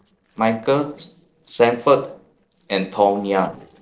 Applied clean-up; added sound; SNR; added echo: neural separator model SepFormer DNS4.